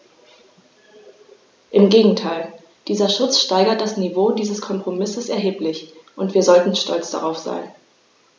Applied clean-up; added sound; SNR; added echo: none; none; none; none.